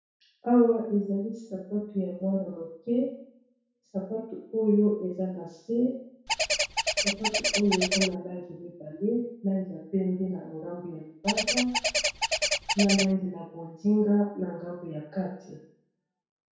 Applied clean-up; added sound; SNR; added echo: none; Bird; -1 dB; reverberation time 0.6 s.